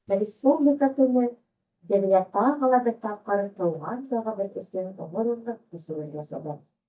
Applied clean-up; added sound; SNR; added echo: neural mask model DeepFilterNet 3.